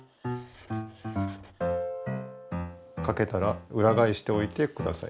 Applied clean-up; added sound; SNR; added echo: none; none; none; none.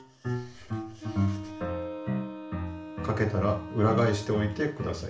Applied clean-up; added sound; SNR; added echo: none; Wind instrument, woodwind instrument; 13 dB; reverberation time 0.4 s.